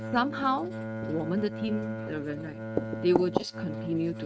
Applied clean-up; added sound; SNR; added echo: neural mask model RNNoise.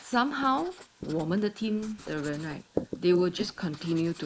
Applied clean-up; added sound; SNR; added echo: neural mask model Resemble Enhance denoiser.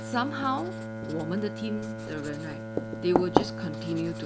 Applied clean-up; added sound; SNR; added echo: none; Writing + Bowed string instrument; 0 dB; none.